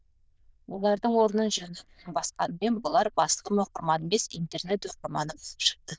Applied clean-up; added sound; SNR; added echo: neural diffusion model UNIVERSE++.